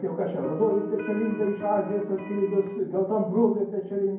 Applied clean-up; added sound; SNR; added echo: none; Electric guitar; 12 dB; reverberation time 0.9 s.